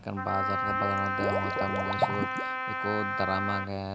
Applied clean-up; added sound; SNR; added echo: none; Wind instrument, woodwind instrument + Liquid; -3 dB; none.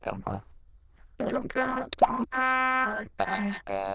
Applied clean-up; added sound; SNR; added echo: neural diffusion model UNIVERSE++.